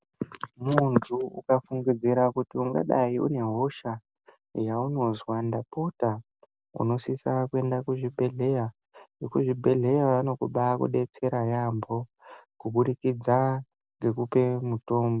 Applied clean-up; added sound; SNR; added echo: none; none; none; none.